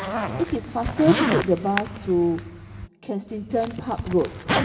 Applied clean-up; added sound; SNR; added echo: none; Zipper (clothing); 3 dB; reverberation time 1.4 s.